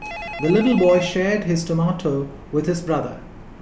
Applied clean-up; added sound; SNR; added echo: none; Telephone; 16 dB; none.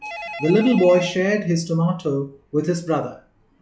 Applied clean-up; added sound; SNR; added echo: classical method log-MMSE.